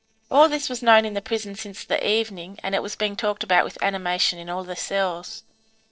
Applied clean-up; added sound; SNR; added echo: neural separator model SepFormer DNS4.